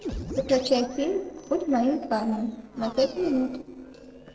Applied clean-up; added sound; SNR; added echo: neural separator model SepFormer DNS4.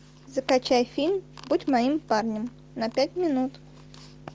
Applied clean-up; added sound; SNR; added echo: none; none; none; none.